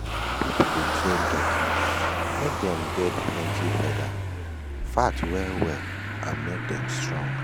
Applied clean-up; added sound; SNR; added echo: none; Engine starting / Motor vehicle (road); -3 dB; none.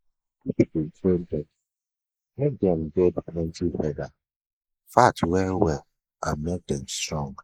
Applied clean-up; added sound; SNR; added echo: neural mask model Resemble Enhance denoiser.